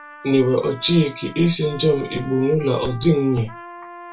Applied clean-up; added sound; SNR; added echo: none; Trumpet; 19 dB; reverberation time 0.2 s.